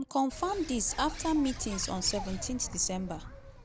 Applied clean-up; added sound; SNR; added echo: none; Bird; 10 dB; none.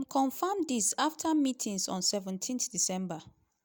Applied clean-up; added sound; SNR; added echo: none; none; none; none.